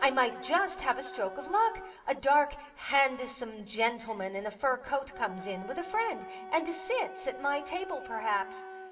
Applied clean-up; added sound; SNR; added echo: none; Wind instrument, woodwind instrument; 14 dB; reverberation time 2.1 s.